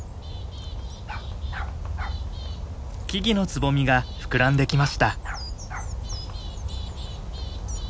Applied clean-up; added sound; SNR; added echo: none; Bark; 15 dB; none.